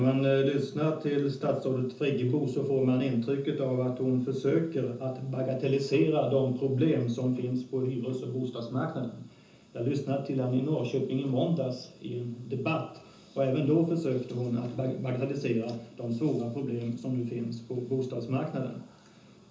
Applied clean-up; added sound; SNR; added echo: none; none; none; reverberation time 0.6 s.